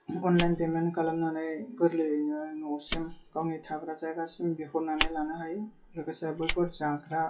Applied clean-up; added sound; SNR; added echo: classical method WPE with log-MMSE.